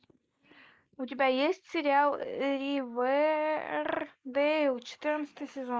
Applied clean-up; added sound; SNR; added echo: neural mask model Resemble Enhance denoiser.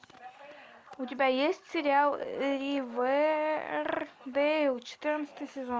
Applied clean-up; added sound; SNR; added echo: none; none; none; none.